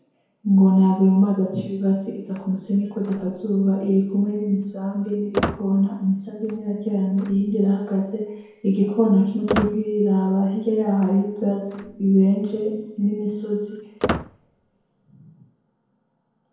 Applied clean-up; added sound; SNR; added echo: none; Squeak; 12 dB; reverberation time 0.9 s.